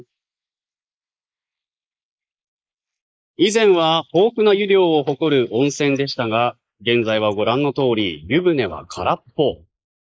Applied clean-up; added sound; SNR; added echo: neural mask model Resemble Enhance denoiser.